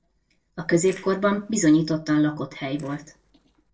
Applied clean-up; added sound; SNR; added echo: neural separator model SepFormer DNS4.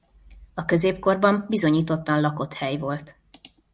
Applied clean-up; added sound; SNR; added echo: none; none; none; none.